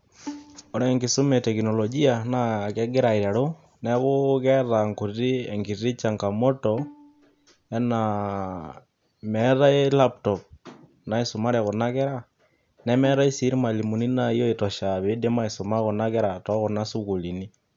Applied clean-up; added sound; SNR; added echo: none; Bowed string instrument; 20 dB; none.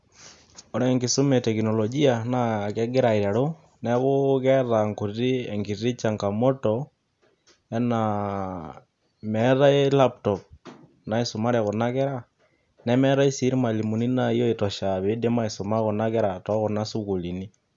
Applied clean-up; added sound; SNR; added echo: none; none; none; none.